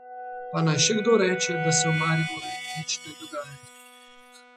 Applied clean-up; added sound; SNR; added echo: classical method spectral subtraction.